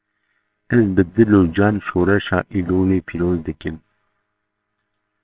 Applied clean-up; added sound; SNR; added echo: neural separator model SepFormer WHAMR!.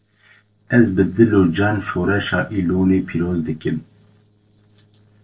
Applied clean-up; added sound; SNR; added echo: neural separator model SepFormer DNS4.